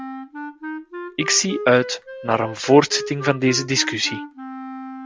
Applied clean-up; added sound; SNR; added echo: none; Wind instrument, woodwind instrument; 11 dB; none.